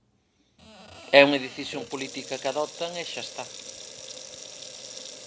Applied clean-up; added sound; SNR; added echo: none; Sink (filling or washing) / Water tap, faucet; 14 dB; none.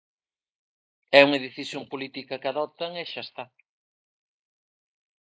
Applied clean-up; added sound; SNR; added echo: neural mask model Resemble Enhance denoiser.